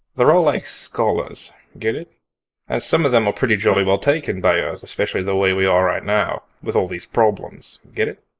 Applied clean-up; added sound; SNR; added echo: neural mask model Resemble Enhance denoiser.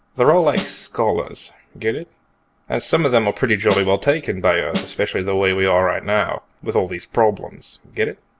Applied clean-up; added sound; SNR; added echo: none; Snare drum; 9 dB; none.